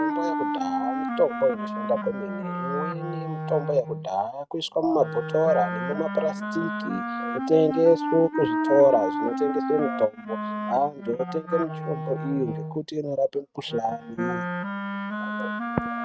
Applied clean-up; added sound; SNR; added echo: neural mask model RNNoise.